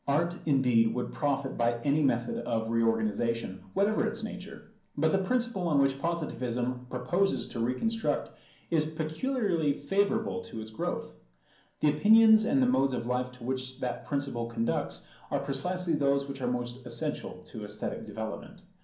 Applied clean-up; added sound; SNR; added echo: none; none; none; reverberation time 0.6 s.